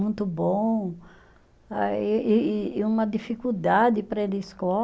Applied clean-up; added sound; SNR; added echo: none; none; none; none.